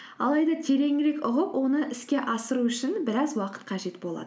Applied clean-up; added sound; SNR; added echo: none; none; none; none.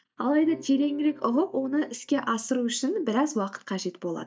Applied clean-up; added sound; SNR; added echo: neural mask model DeepFilterNet 3.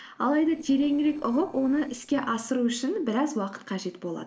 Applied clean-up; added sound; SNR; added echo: neural separator model SepFormer DNS4.